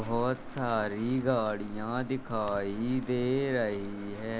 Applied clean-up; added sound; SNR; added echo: none; Crackle; 12 dB; none.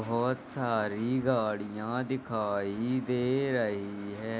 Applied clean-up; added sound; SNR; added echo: none; none; none; none.